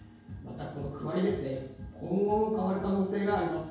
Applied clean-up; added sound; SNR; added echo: none; none; none; reverberation time 0.6 s.